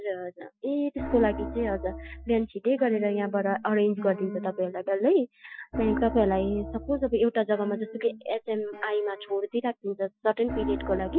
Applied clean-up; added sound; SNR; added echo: classical method Wiener filter.